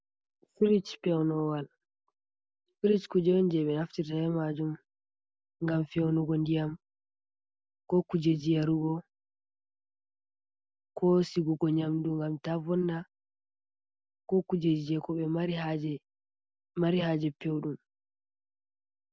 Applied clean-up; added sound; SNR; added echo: none; none; none; none.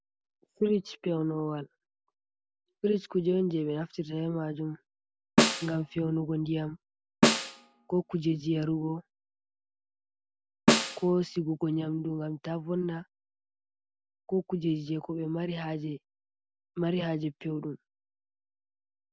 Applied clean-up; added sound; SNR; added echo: none; Snare drum; -3 dB; none.